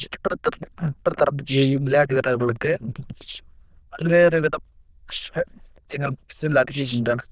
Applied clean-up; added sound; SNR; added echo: neural diffusion model UNIVERSE++.